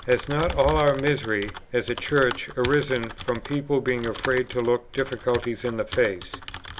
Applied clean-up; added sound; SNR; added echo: none; Typing; 11 dB; none.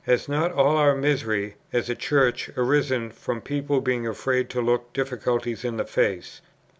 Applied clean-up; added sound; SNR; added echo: none; none; none; none.